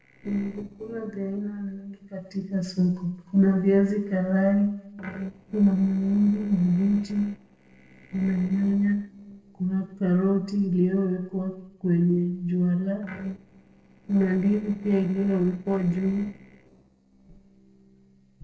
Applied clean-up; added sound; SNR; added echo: neural separator model SepFormer DNS4.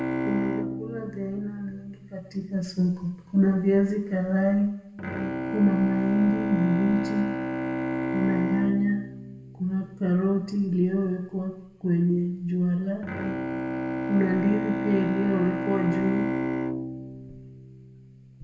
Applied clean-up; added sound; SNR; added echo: none; Bowed string instrument; 5 dB; reverberation time 0.8 s.